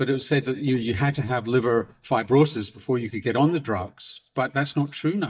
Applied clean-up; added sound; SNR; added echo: neural mask model DeepFilterNet 3.